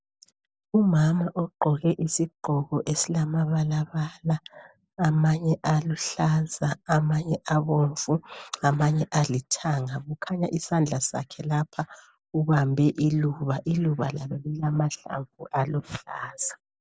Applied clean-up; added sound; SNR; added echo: none; none; none; none.